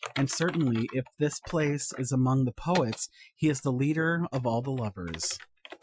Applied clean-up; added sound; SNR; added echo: classical method Wiener filter.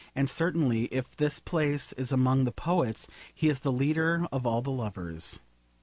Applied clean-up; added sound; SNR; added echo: none; none; none; none.